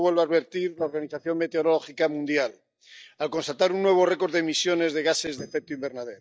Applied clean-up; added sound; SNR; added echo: neural mask model DeepFilterNet 3.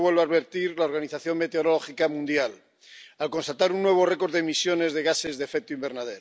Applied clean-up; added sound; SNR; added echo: none; none; none; none.